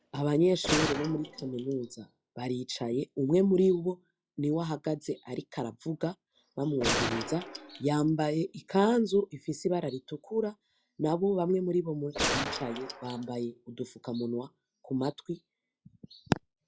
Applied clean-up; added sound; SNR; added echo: classical method log-MMSE.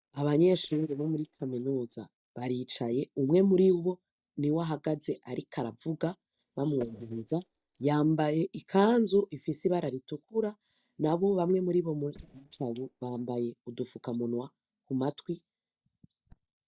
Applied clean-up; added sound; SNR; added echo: neural mask model DeepFilterNet 3.